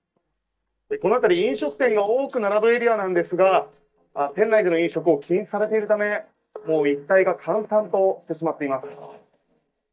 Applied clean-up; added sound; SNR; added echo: neural mask model DeepFilterNet 3.